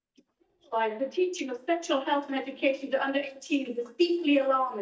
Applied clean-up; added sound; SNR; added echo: neural mask model DeepFilterNet 3.